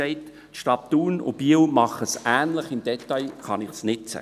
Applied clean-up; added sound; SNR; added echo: none; none; none; none.